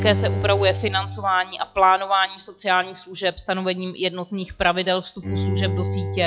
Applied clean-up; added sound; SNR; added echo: classical method log-MMSE.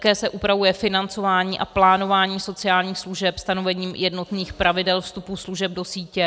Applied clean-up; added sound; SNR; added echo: none; none; none; none.